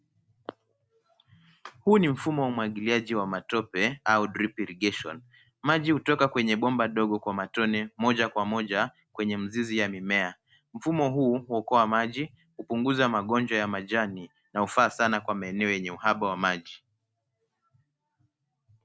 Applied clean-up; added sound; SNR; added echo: none; none; none; none.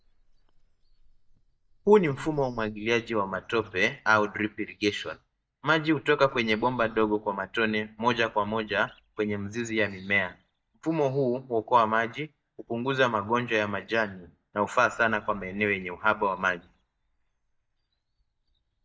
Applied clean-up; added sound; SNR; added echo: neural mask model DeepFilterNet 3.